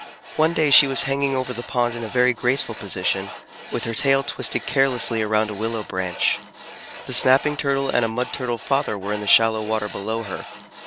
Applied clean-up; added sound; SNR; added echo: none; Tools; 15 dB; none.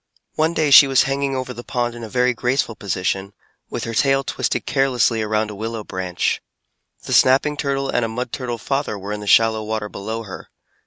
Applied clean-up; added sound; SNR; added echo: none; none; none; none.